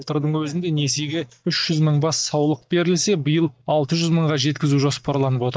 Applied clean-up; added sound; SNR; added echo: neural mask model DeepFilterNet 3.